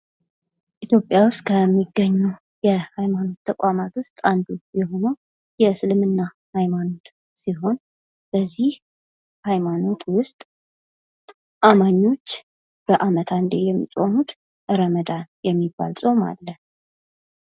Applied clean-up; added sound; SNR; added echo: none; none; none; none.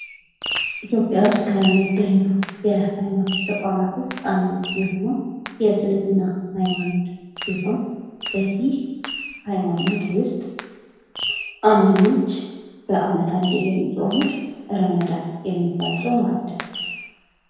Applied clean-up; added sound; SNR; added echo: none; Fireworks; 12 dB; reverberation time 1.2 s.